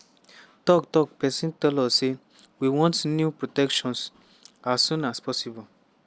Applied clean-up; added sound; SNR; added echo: none; none; none; none.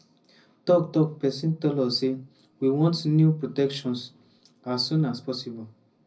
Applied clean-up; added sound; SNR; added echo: none; none; none; reverberation time 0.4 s.